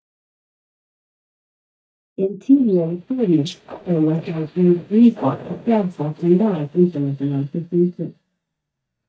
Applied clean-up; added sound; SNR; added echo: neural mask model DeepFilterNet 3.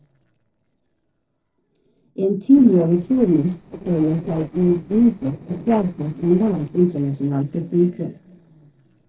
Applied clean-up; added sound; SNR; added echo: neural separator model SepFormer DNS4.